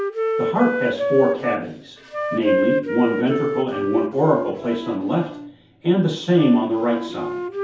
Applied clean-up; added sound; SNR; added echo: none; Wind instrument, woodwind instrument; 4 dB; reverberation time 0.6 s.